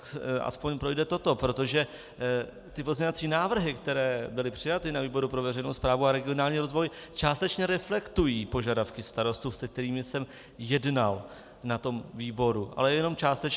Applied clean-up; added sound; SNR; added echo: none; none; none; none.